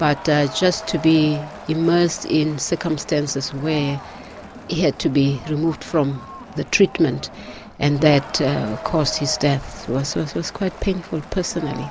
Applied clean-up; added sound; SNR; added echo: none; Crowd; 15 dB; none.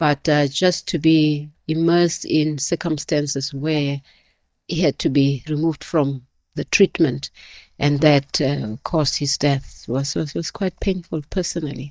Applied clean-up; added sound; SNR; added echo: neural mask model DeepFilterNet 3.